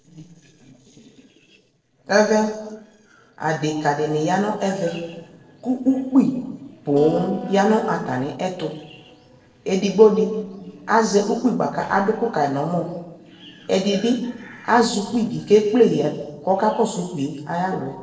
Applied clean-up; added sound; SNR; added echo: neural separator model SepFormer DNS4.